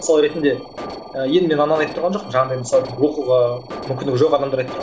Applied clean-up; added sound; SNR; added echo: none; Alarm; 15 dB; none.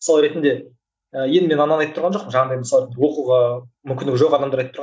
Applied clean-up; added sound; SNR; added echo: none; none; none; none.